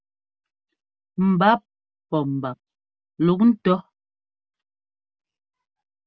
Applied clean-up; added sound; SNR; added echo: none; none; none; none.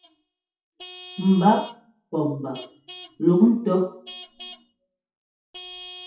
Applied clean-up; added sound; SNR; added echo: classical method WPE with log-MMSE.